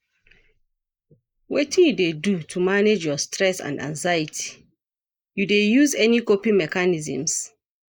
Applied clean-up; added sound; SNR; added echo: neural mask model Resemble Enhance denoiser.